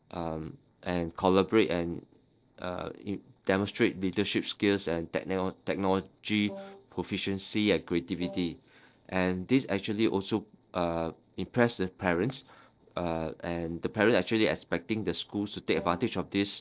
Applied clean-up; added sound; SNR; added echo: neural separator model SepFormer DNS4.